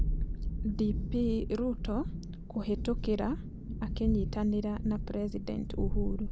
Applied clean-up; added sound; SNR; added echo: none; Thunderstorm; 1 dB; none.